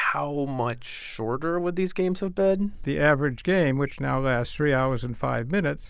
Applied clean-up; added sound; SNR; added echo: none; none; none; none.